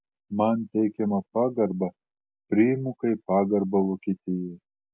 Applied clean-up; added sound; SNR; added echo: none; none; none; none.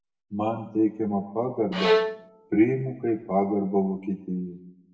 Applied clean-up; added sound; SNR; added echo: none; Bowed string instrument; 2 dB; reverberation time 0.8 s.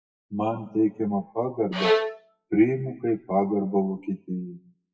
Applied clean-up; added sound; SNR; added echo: classical method WPE with log-MMSE.